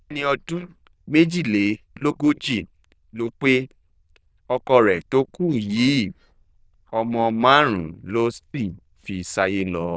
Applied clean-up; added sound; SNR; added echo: neural diffusion model UNIVERSE++.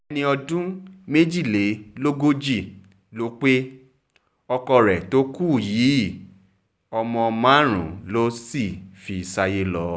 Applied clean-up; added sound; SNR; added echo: none; none; none; none.